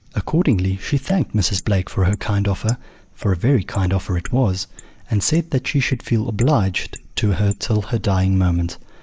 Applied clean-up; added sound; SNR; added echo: neural mask model Resemble Enhance denoiser.